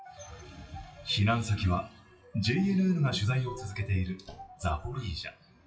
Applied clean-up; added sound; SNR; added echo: classical method WPE with log-MMSE.